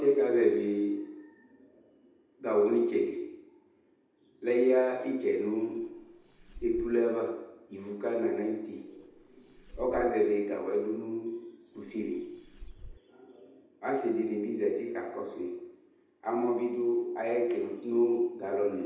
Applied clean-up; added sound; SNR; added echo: none; Fireworks; 17 dB; reverberation time 0.8 s.